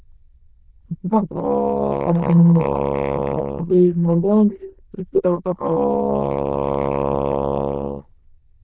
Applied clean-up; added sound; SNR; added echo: neural diffusion model UNIVERSE++.